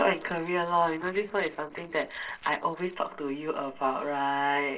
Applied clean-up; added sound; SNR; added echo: neural separator model SepFormer DNS4.